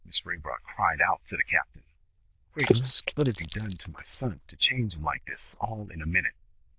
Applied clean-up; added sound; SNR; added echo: neural diffusion model UNIVERSE++.